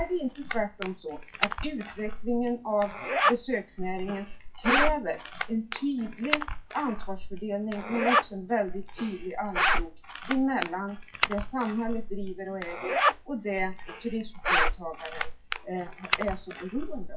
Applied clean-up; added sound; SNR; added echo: classical method WPE with log-MMSE.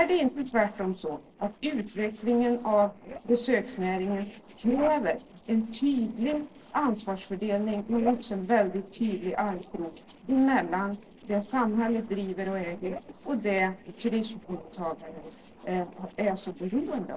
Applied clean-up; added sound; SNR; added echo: neural separator model SepFormer DNS4.